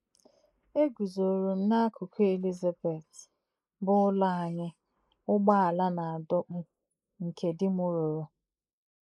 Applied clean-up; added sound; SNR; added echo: neural mask model Resemble Enhance denoiser.